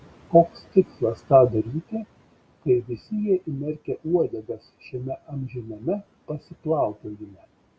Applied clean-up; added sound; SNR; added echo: none; none; none; none.